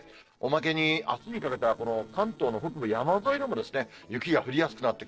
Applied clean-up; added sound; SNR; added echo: neural separator model SepFormer DNS4.